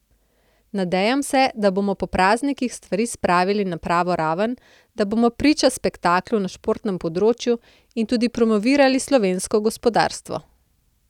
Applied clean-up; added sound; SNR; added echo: none; none; none; none.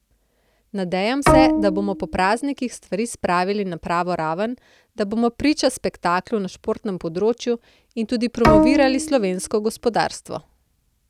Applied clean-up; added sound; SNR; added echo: none; Bowed string instrument; -2 dB; none.